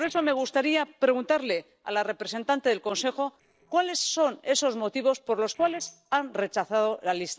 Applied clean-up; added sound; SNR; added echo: neural separator model SepFormer DNS4.